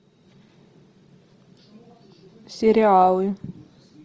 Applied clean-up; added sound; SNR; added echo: none; none; none; none.